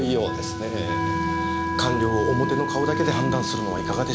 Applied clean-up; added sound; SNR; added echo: none; Wind instrument, woodwind instrument; 3 dB; none.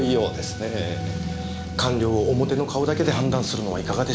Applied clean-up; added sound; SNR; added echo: none; none; none; none.